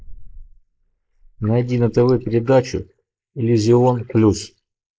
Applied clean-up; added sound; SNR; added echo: neural mask model Resemble Enhance denoiser.